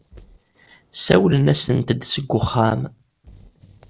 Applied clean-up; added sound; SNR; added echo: neural separator model SepFormer DNS4.